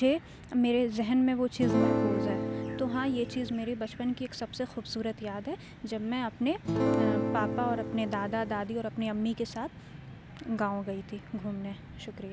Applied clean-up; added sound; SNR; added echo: none; Acoustic guitar / Strum; -1 dB; none.